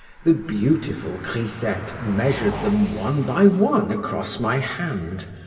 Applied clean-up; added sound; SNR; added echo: none; Car passing by; 17 dB; reverberation time 2.0 s.